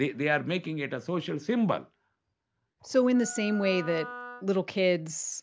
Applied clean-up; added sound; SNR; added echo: none; Wind instrument, woodwind instrument; 13 dB; none.